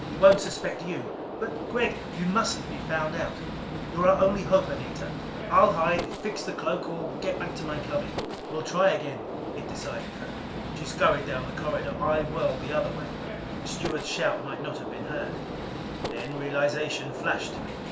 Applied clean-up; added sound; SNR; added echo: none; Gunshot, gunfire; 5 dB; reverberation time 0.4 s.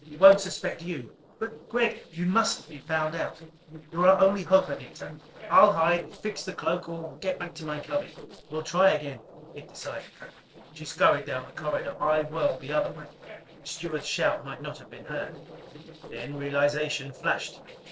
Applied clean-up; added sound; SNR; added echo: neural separator model SepFormer DNS4.